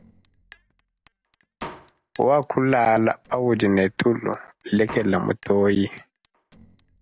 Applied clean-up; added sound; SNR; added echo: neural separator model SepFormer DNS4.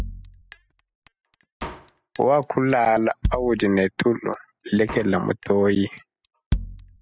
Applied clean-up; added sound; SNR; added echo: classical method spectral subtraction.